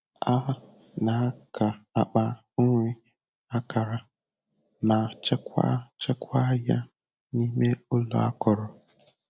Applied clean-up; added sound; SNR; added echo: none; none; none; none.